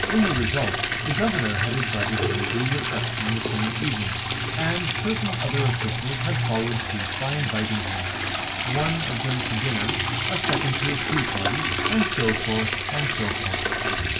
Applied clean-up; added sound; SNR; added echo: none; Liquid; -3 dB; reverberation time 0.6 s.